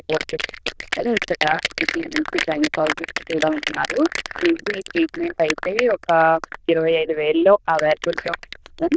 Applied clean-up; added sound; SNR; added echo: neural diffusion model UNIVERSE++.